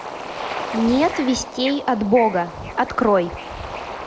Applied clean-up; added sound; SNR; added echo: none; Bird / Ocean; 9 dB; none.